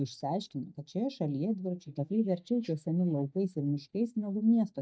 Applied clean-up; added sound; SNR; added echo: neural mask model DeepFilterNet 3.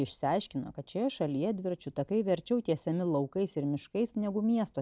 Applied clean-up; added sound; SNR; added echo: none; none; none; none.